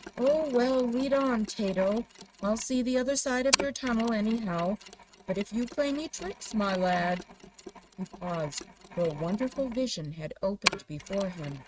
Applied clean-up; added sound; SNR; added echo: neural mask model RNNoise.